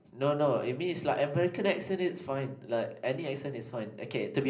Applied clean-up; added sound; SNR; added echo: none; none; none; reverberation time 0.5 s.